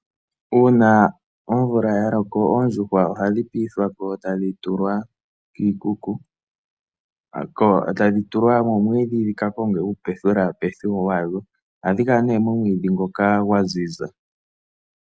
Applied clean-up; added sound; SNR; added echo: none; none; none; none.